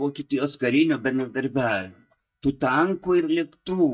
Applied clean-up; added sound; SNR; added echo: neural mask model DeepFilterNet 3.